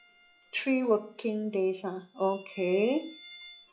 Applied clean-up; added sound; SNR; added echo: classical method log-MMSE.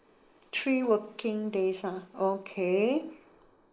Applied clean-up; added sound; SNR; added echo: neural mask model Resemble Enhance denoiser.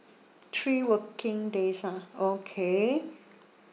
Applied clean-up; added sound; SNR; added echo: none; none; none; none.